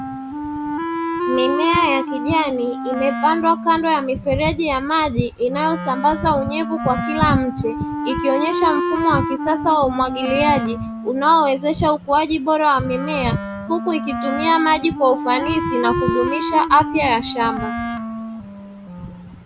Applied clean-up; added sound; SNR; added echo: none; Wind instrument, woodwind instrument; 6 dB; none.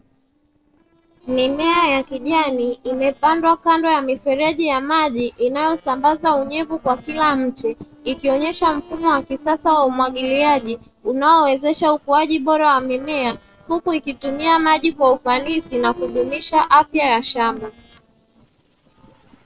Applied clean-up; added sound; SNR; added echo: neural separator model SepFormer DNS4.